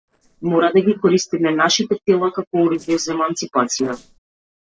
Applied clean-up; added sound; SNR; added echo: neural separator model SepFormer DNS4.